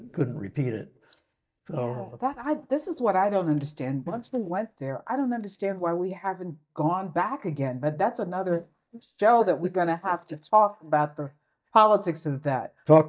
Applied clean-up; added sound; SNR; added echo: neural mask model DeepFilterNet 3.